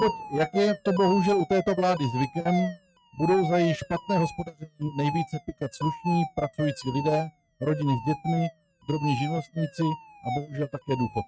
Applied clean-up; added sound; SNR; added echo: neural mask model RNNoise.